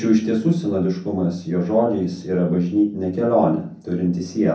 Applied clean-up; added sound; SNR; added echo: none; none; none; reverberation time 0.6 s.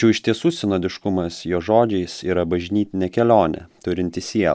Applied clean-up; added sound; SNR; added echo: none; none; none; none.